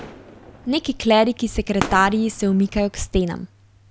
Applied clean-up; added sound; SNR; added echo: none; Fireworks; 14 dB; none.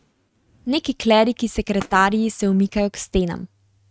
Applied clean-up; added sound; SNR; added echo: neural mask model RNNoise.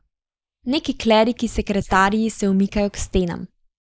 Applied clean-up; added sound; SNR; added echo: neural mask model Resemble Enhance denoiser.